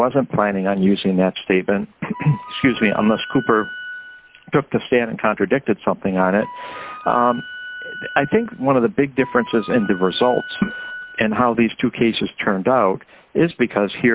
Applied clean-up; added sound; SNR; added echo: none; Wind instrument, woodwind instrument; 15 dB; none.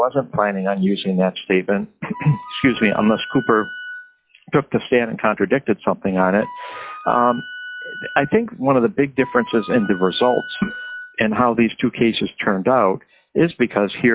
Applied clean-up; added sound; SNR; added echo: classical method log-MMSE.